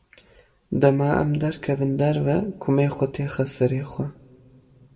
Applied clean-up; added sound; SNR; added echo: none; none; none; reverberation time 1.4 s.